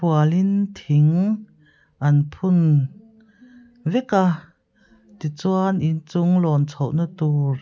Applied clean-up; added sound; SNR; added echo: none; none; none; none.